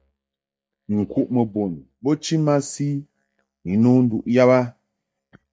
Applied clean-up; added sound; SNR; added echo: neural mask model DeepFilterNet 3.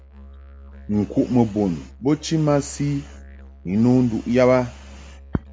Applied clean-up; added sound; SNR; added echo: none; Musical instrument; 20 dB; none.